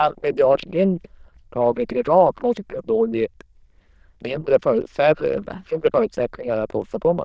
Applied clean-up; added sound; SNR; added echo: neural diffusion model UNIVERSE++.